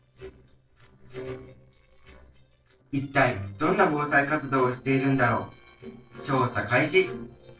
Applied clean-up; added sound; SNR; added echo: neural separator model SepFormer DNS4.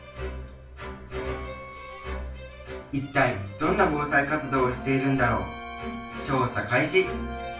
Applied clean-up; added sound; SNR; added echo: none; Wind instrument, woodwind instrument; 19 dB; reverberation time 0.3 s.